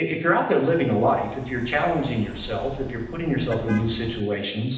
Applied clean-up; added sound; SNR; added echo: none; Car passing by; 15 dB; reverberation time 0.8 s.